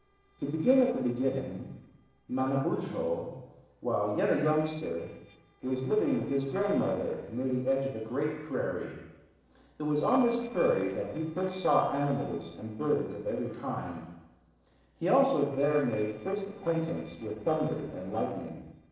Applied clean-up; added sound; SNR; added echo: neural separator model SepFormer DNS4.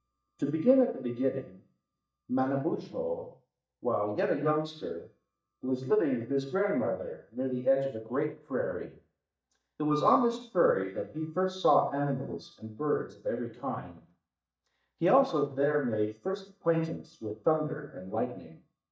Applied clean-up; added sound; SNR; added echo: neural mask model DeepFilterNet 3.